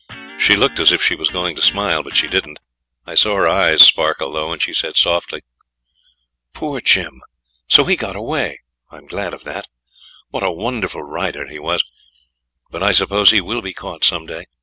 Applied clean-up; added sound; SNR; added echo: none; Electric guitar; 16 dB; none.